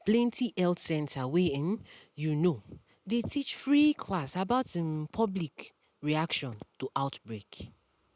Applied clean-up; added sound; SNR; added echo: none; none; none; none.